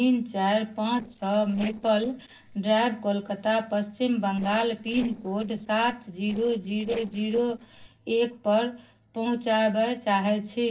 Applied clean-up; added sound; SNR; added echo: neural separator model SepFormer DNS4.